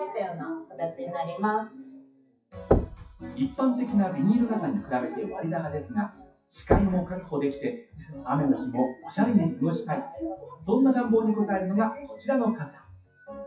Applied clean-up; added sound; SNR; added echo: classical method WPE with log-MMSE.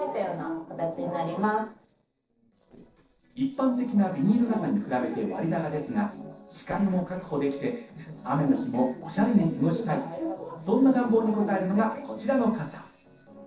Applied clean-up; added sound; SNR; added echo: neural separator model SepFormer DNS4.